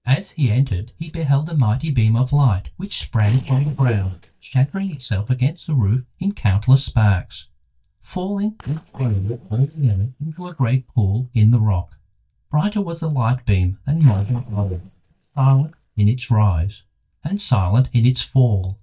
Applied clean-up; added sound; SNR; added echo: neural mask model DeepFilterNet 3.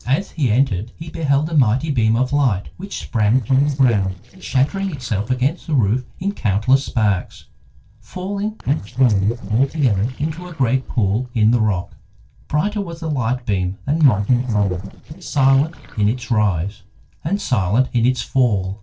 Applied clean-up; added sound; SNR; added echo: neural separator model SepFormer DNS4.